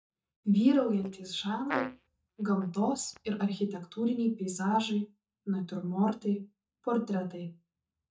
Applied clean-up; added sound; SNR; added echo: neural mask model DeepFilterNet 3.